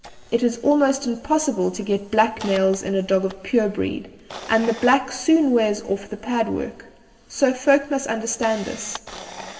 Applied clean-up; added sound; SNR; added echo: none; Camera; 20 dB; reverberation time 1.6 s.